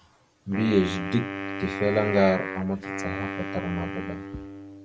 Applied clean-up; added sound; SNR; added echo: none; Wind instrument, woodwind instrument; 6 dB; none.